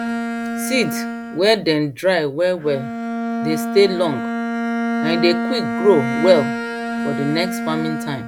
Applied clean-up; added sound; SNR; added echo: none; Bowed string instrument; 3 dB; none.